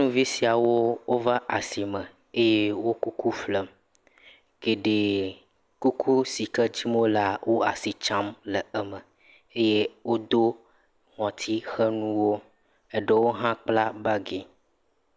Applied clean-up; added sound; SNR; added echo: none; none; none; none.